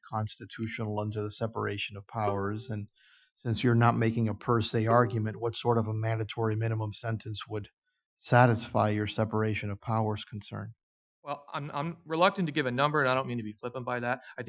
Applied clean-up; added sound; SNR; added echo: classical method Wiener filter.